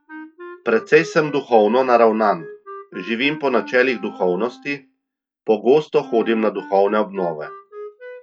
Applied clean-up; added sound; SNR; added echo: classical method log-MMSE.